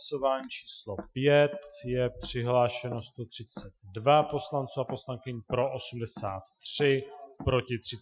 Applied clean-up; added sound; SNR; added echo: classical method Wiener filter.